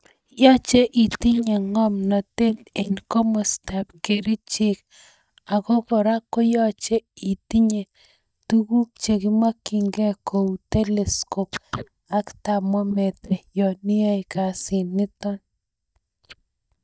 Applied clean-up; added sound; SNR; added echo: neural mask model DeepFilterNet 3.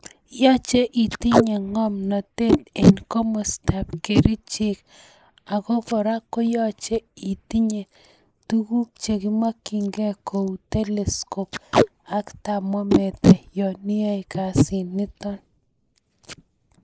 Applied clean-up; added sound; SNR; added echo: neural mask model Resemble Enhance denoiser.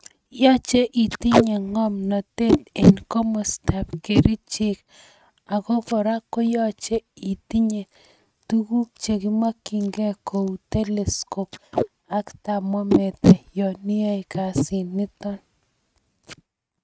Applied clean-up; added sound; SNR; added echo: neural mask model RNNoise.